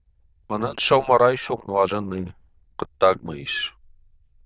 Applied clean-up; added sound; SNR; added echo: neural diffusion model UNIVERSE++.